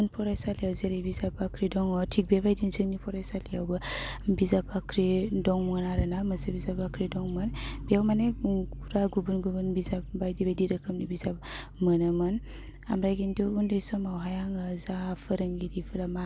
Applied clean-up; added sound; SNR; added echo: none; none; none; none.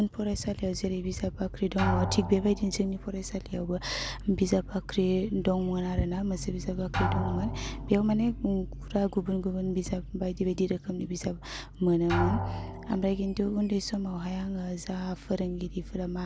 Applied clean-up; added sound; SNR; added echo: none; Drum; 9 dB; none.